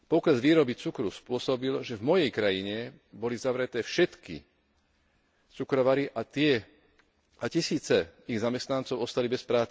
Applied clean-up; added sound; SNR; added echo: none; none; none; none.